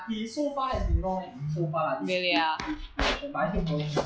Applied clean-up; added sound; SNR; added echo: classical method log-MMSE.